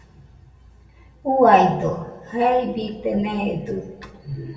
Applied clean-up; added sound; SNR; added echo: none; none; none; reverberation time 1.1 s.